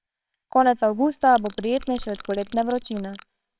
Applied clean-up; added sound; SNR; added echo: neural separator model SepFormer WHAMR!.